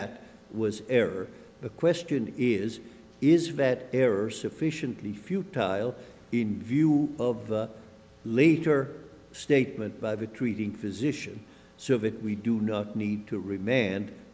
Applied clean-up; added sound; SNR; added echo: none; none; none; none.